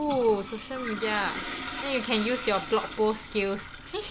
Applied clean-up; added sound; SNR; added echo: none; Toilet flush; 9 dB; none.